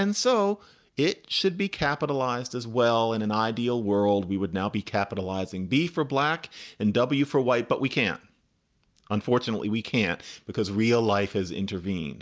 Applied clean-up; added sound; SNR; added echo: none; none; none; none.